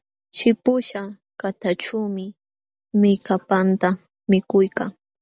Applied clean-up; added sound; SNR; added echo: none; none; none; none.